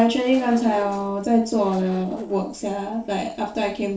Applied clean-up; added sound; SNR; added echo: neural separator model SepFormer DNS4.